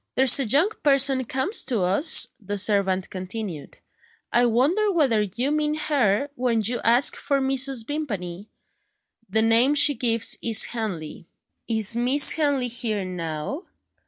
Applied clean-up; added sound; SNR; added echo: none; none; none; none.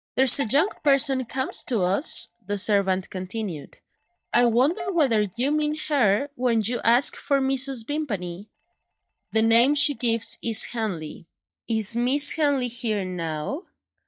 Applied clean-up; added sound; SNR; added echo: neural mask model DeepFilterNet 3.